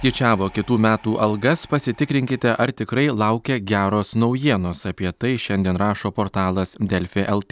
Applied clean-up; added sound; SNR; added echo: none; none; none; none.